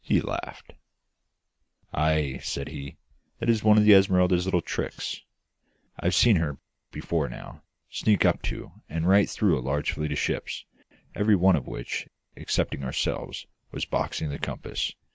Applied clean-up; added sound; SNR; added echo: none; none; none; none.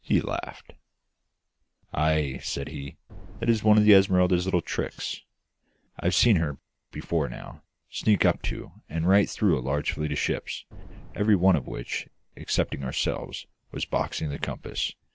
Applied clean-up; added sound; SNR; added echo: none; Boom; 18 dB; none.